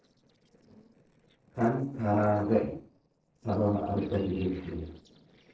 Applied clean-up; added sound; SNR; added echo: neural separator model SepFormer DNS4.